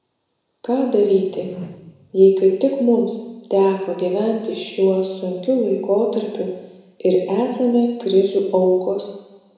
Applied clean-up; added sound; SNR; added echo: none; Whoosh, swoosh, swish; 19 dB; reverberation time 1.0 s.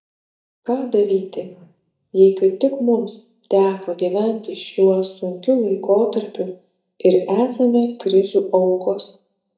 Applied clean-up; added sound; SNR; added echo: neural mask model DeepFilterNet 3.